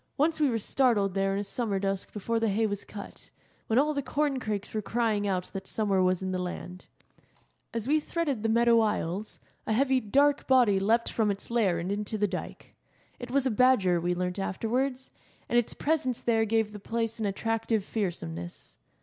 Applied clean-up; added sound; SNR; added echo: none; none; none; none.